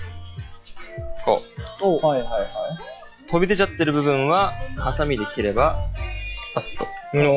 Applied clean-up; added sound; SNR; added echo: classical method log-MMSE.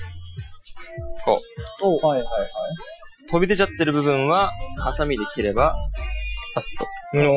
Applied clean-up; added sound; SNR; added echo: classical method Wiener filter.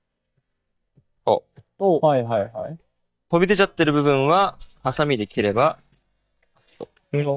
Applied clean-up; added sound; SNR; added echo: neural mask model DeepFilterNet 3.